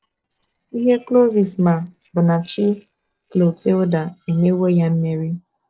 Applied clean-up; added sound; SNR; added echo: neural separator model SepFormer DNS4.